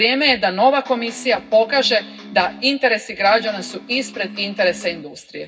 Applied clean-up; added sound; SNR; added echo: none; Electric guitar; 17 dB; reverberation time 0.4 s.